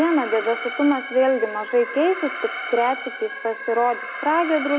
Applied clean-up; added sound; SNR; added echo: none; Alarm; 10 dB; none.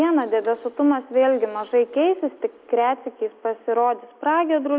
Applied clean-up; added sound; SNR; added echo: none; none; none; none.